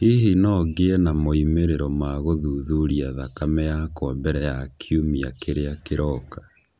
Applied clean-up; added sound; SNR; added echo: none; none; none; none.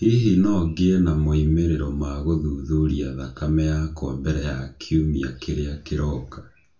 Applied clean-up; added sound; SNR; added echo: none; none; none; reverberation time 0.3 s.